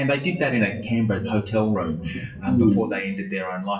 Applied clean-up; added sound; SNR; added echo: classical method WPE with log-MMSE.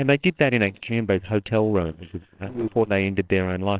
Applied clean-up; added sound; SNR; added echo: neural separator model SepFormer WHAMR!.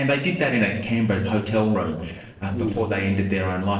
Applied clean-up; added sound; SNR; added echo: neural separator model SepFormer DNS4.